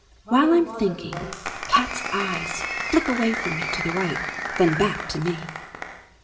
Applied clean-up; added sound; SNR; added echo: none; Applause; 6 dB; reverberation time 1.0 s.